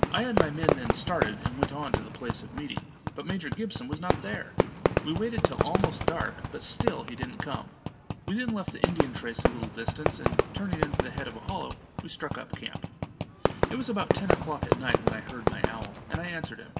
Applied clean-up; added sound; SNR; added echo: none; Fireworks; -5 dB; reverberation time 0.8 s.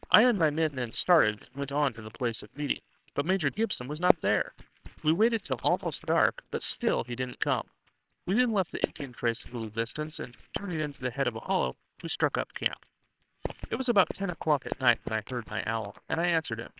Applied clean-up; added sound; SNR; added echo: neural separator model SepFormer WHAMR!.